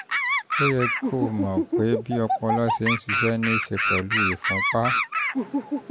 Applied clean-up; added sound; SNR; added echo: none; Animal; -2 dB; none.